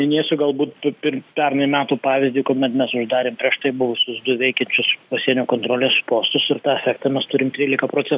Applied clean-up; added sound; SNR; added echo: none; none; none; none.